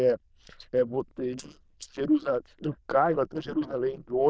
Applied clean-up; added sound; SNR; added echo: neural diffusion model UNIVERSE++.